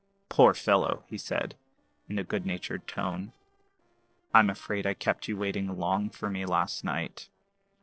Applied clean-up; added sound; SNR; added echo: neural separator model SepFormer DNS4.